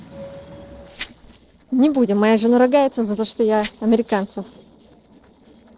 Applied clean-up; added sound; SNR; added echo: neural separator model SepFormer DNS4.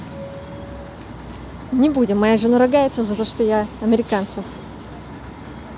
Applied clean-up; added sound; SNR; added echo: none; none; none; none.